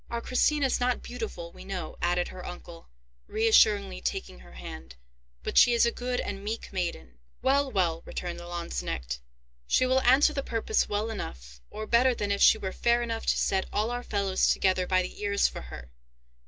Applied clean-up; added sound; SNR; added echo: none; none; none; none.